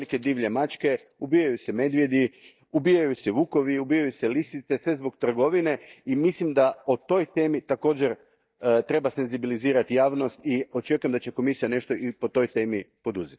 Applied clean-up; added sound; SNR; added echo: neural mask model DeepFilterNet 3.